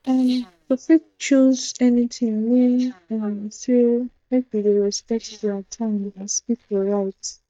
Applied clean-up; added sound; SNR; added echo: neural mask model DeepFilterNet 3.